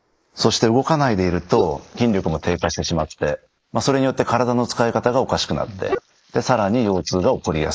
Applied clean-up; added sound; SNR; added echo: neural mask model Resemble Enhance denoiser.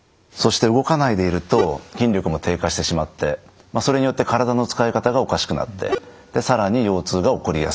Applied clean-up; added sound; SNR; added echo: none; none; none; none.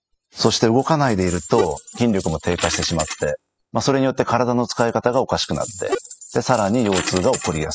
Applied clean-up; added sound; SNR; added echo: classical method spectral subtraction.